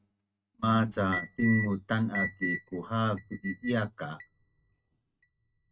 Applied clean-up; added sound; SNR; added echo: neural mask model RNNoise.